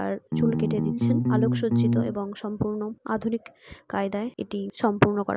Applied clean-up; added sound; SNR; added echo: none; Bass guitar; -4 dB; none.